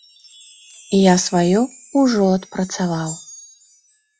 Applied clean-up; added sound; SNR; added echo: classical method log-MMSE.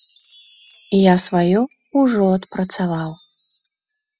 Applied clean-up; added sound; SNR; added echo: classical method spectral subtraction.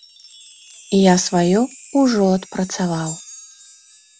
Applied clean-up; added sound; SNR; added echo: none; Chime; 19 dB; none.